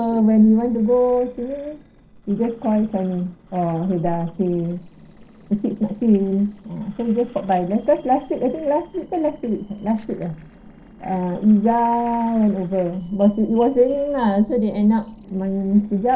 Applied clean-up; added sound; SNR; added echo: neural separator model SepFormer DNS4.